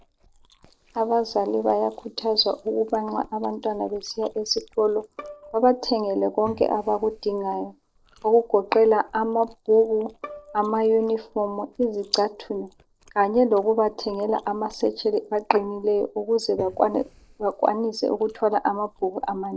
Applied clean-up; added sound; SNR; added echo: neural separator model SepFormer DNS4.